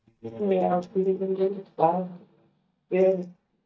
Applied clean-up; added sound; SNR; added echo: neural mask model DeepFilterNet 3.